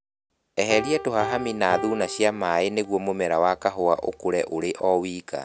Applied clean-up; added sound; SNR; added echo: none; Piano; 13 dB; none.